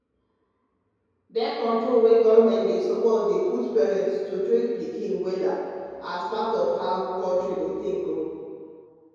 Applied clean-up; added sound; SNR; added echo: none; none; none; reverberation time 2.2 s.